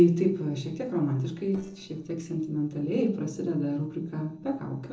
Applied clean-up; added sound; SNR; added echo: neural separator model SepFormer DNS4.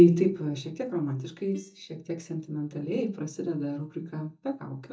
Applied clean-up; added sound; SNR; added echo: neural mask model DeepFilterNet 3.